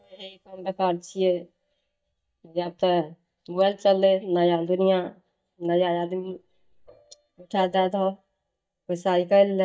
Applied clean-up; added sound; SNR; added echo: neural mask model DeepFilterNet 3.